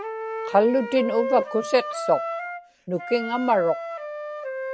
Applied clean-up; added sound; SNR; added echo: none; Wind instrument, woodwind instrument; 7 dB; none.